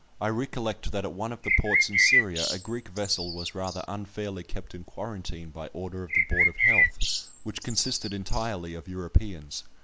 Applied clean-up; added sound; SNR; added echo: none; Bird; -4 dB; none.